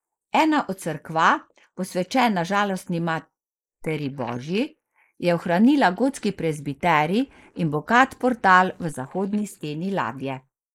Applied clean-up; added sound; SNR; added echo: neural mask model Resemble Enhance denoiser.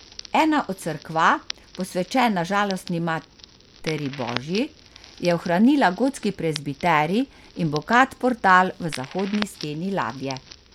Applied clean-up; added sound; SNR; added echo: none; Crackle; 18 dB; none.